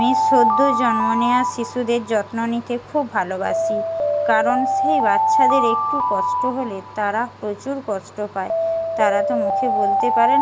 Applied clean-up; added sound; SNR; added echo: none; Alarm; -2 dB; none.